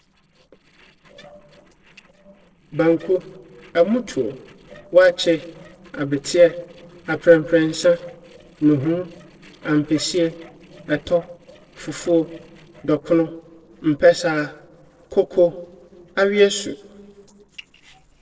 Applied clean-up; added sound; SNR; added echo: neural separator model SepFormer DNS4.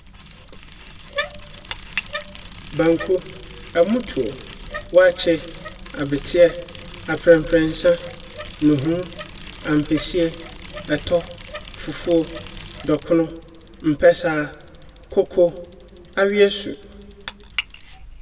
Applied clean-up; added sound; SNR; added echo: none; Bicycle; 14 dB; reverberation time 1.1 s.